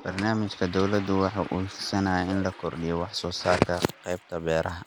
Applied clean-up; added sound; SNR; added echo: none; Toilet flush; 19 dB; none.